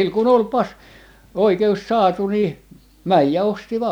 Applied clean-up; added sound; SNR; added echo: none; none; none; none.